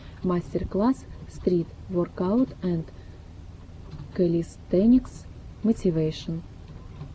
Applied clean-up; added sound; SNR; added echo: none; none; none; none.